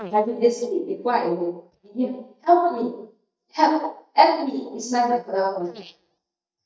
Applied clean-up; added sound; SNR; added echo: neural mask model DeepFilterNet 3.